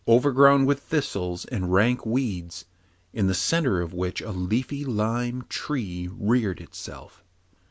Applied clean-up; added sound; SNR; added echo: none; none; none; none.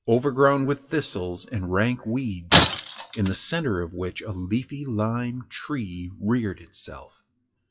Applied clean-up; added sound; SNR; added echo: classical method WPE with log-MMSE.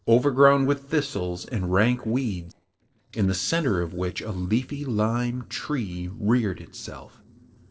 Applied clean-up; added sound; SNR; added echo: neural separator model SepFormer DNS4.